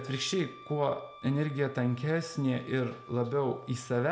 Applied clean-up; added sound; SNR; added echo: none; Wind instrument, woodwind instrument; 20 dB; none.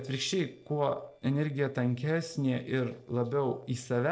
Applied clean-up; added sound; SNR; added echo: neural separator model SepFormer DNS4.